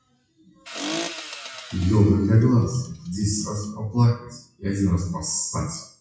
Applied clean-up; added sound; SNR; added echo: classical method WPE with log-MMSE.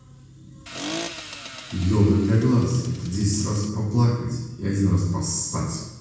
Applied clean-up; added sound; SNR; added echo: none; Accelerating, revving, vroom; 13 dB; reverberation time 1.2 s.